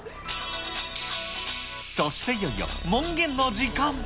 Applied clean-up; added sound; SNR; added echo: none; Purr; 11 dB; none.